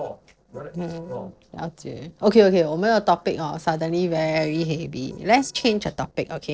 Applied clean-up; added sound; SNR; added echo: neural separator model SepFormer DNS4.